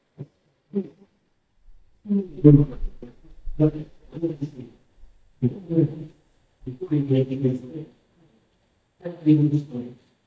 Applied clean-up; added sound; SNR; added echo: neural mask model DeepFilterNet 3.